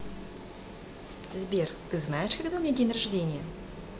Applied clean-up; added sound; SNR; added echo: none; none; none; none.